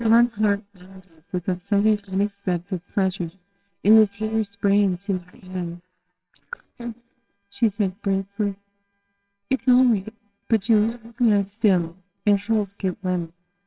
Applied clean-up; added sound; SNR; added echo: neural separator model SepFormer WHAMR!.